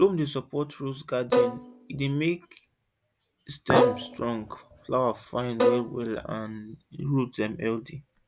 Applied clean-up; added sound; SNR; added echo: none; Bowed string instrument + Chink, clink; -1 dB; none.